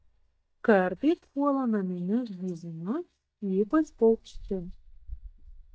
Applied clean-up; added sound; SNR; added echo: neural mask model DeepFilterNet 3.